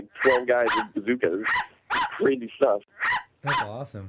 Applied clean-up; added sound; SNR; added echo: none; Bark; 2 dB; none.